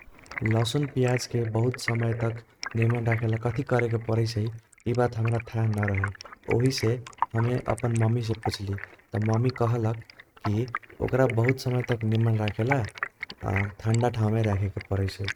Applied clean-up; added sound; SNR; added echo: neural mask model RNNoise.